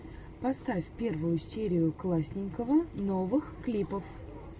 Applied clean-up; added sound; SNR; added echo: none; none; none; none.